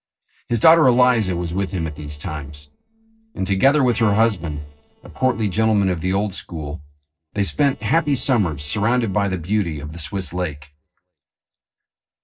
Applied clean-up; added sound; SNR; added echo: neural separator model SepFormer DNS4.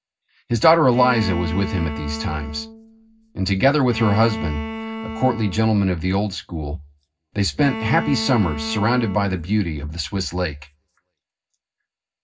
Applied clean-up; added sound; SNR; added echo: none; Bowed string instrument; 9 dB; reverberation time 0.4 s.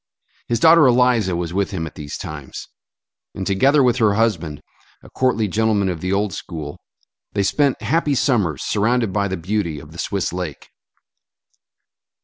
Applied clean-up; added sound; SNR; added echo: none; none; none; none.